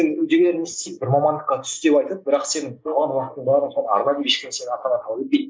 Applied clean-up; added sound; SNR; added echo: neural mask model Resemble Enhance denoiser.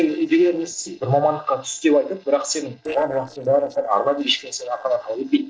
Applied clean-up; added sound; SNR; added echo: neural separator model SepFormer DNS4.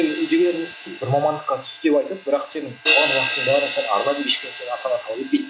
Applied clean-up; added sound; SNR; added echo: none; Crash cymbal; 3 dB; none.